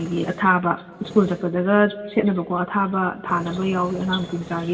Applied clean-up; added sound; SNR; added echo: none; Tools; 18 dB; reverberation time 1.3 s.